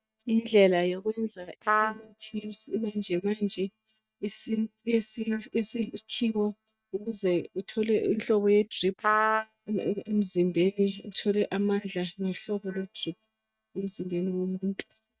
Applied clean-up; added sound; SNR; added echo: neural mask model DeepFilterNet 3.